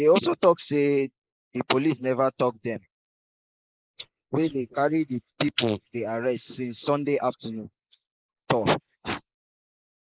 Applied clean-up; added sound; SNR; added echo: neural mask model Resemble Enhance denoiser.